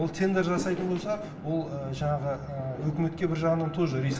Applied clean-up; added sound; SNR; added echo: none; Fireworks; 12 dB; reverberation time 0.7 s.